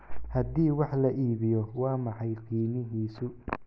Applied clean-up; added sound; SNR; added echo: none; none; none; none.